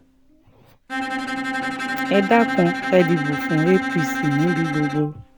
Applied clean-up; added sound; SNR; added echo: none; Bowed string instrument; 4 dB; none.